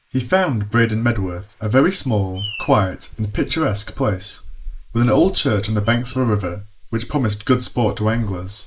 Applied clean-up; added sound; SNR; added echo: neural mask model Resemble Enhance denoiser.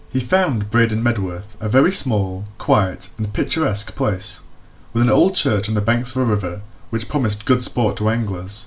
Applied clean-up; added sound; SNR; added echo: none; none; none; none.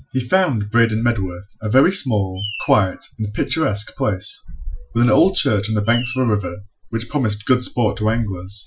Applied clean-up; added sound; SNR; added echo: classical method Wiener filter.